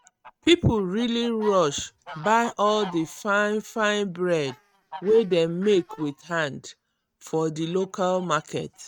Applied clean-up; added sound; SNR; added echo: neural mask model RNNoise.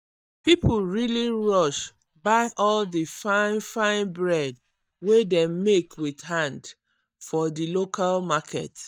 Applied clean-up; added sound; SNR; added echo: neural mask model DeepFilterNet 3.